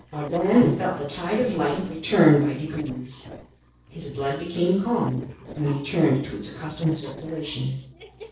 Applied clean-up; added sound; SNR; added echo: neural separator model SepFormer DNS4.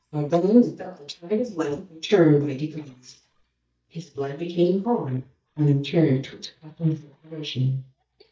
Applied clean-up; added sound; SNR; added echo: neural mask model DeepFilterNet 3.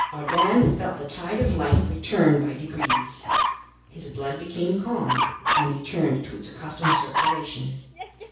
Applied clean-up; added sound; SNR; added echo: none; Dog; 3 dB; reverberation time 0.6 s.